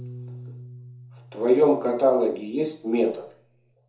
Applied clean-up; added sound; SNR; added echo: none; Piano; 19 dB; reverberation time 0.6 s.